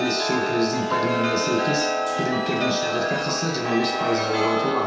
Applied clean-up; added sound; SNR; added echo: none; Chime; 0 dB; reverberation time 0.7 s.